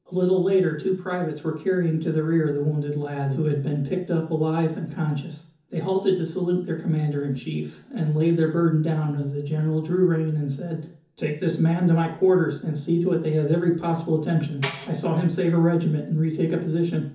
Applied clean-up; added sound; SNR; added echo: none; Tambourine; 14 dB; reverberation time 0.6 s.